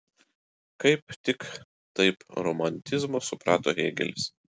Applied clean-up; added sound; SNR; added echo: none; none; none; none.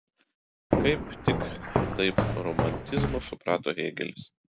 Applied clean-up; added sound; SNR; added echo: none; Walk, footsteps; -2 dB; none.